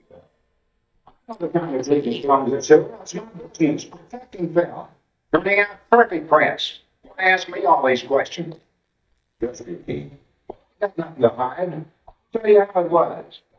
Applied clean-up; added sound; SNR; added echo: neural mask model DeepFilterNet 3.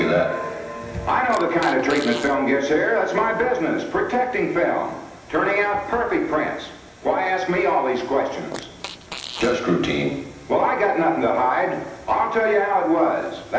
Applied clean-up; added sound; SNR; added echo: none; Fart; 15 dB; reverberation time 0.9 s.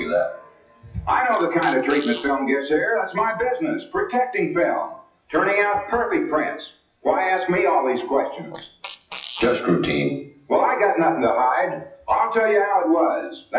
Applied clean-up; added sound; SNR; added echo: classical method WPE with log-MMSE.